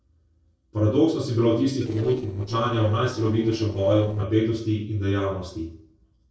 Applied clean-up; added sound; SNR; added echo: neural separator model SepFormer DNS4.